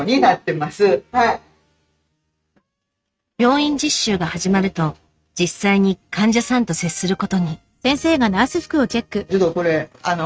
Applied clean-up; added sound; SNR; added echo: neural mask model RNNoise.